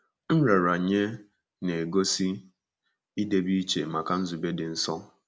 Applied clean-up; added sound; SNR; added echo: none; none; none; none.